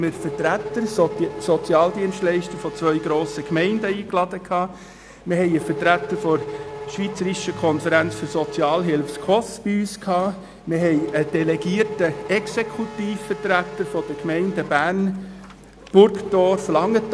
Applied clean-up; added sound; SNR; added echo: none; Race car, auto racing / Accelerating, revving, vroom; 12 dB; none.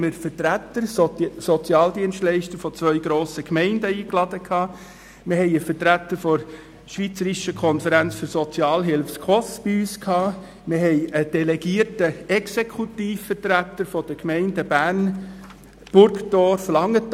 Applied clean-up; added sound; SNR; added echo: none; none; none; none.